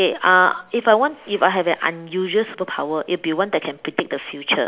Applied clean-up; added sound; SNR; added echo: none; none; none; none.